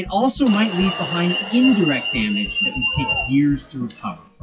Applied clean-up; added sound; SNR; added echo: classical method WPE with log-MMSE.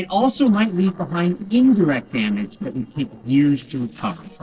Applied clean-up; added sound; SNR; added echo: neural separator model SepFormer DNS4.